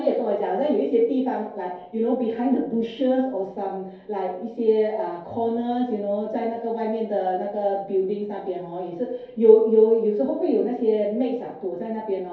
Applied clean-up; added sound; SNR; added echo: none; none; none; reverberation time 2.4 s.